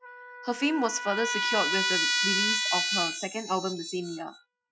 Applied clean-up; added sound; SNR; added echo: classical method Wiener filter.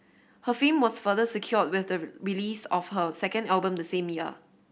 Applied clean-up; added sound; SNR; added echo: none; none; none; none.